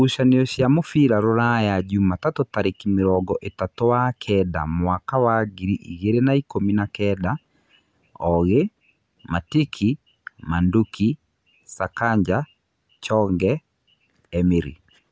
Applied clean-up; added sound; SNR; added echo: none; none; none; none.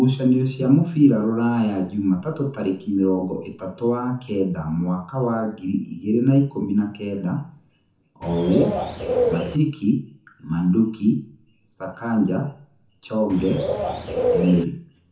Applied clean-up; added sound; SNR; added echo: none; Bird; 2 dB; reverberation time 0.7 s.